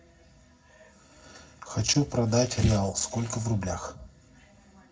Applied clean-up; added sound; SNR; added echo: neural separator model SepFormer DNS4.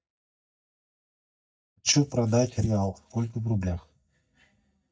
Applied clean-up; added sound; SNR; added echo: neural mask model DeepFilterNet 3.